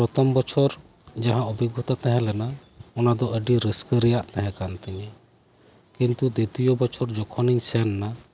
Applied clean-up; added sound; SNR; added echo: none; none; none; none.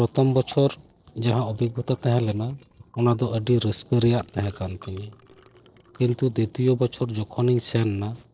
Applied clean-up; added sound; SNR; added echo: neural separator model SepFormer DNS4.